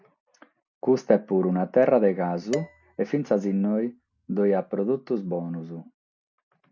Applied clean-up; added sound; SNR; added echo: none; Dishes, pots, and pans; 17 dB; none.